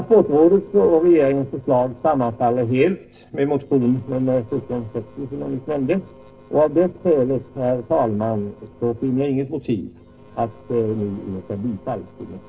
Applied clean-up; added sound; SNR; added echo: neural separator model SepFormer DNS4.